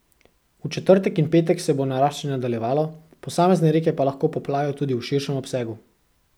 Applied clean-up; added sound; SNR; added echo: none; none; none; none.